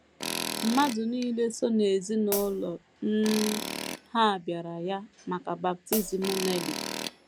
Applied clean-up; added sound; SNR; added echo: none; Hi-hat + Tools; 8 dB; none.